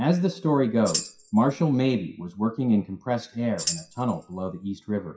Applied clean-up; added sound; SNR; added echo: classical method WPE with log-MMSE.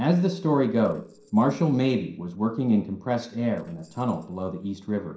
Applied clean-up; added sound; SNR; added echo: neural separator model SepFormer DNS4.